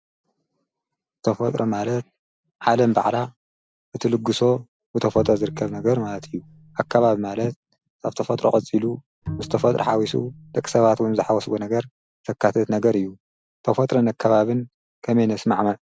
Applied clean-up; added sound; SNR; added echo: none; Bowed string instrument; 14 dB; none.